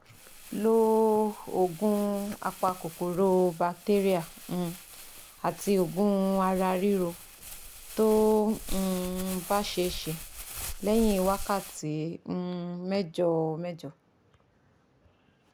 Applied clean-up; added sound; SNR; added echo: none; Crumpling, crinkling; 14 dB; none.